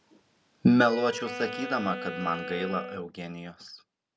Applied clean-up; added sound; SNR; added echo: none; Wind instrument, woodwind instrument; 10 dB; none.